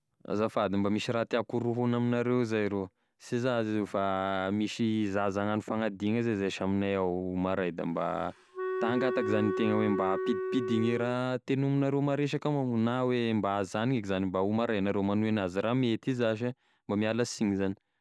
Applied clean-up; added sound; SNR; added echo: none; Wind instrument, woodwind instrument; 4 dB; none.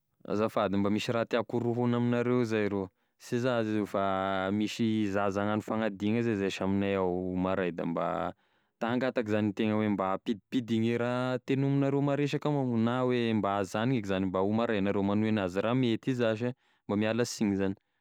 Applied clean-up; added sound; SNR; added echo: none; none; none; none.